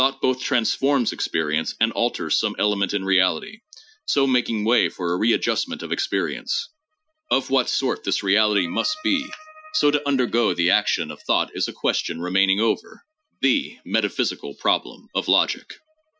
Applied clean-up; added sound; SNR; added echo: classical method Wiener filter.